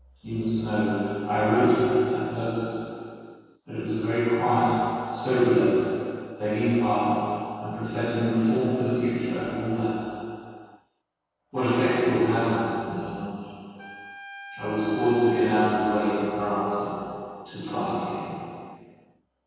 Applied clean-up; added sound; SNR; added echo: none; Trumpet; 17 dB; reverberation time 2.2 s.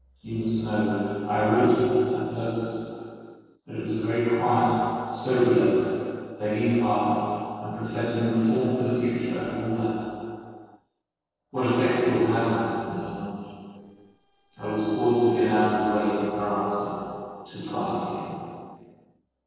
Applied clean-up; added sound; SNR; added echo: neural separator model SepFormer DNS4.